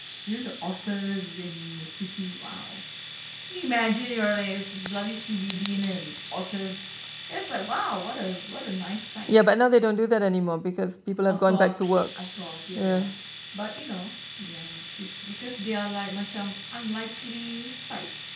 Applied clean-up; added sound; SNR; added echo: none; Domestic sounds, home sounds; 12 dB; none.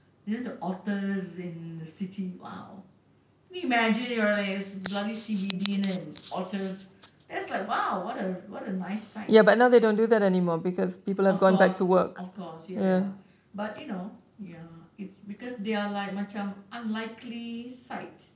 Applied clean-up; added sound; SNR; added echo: none; none; none; none.